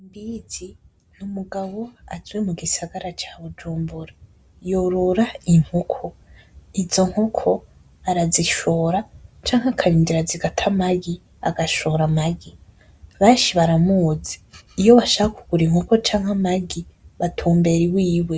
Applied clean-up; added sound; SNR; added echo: none; none; none; none.